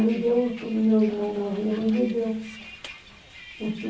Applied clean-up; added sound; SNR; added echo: none; Bus; 19 dB; reverberation time 0.6 s.